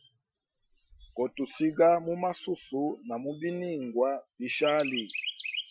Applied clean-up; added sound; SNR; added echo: classical method Wiener filter.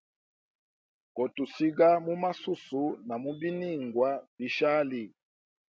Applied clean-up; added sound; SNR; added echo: none; none; none; none.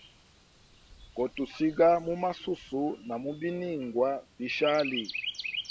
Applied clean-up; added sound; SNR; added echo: none; Chirp, tweet; 12 dB; none.